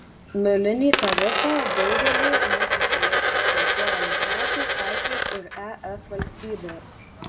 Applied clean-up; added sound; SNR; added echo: none; Coin (dropping); -4 dB; reverberation time 0.5 s.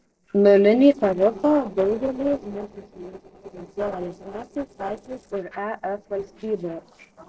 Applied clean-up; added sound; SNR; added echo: neural separator model SepFormer DNS4.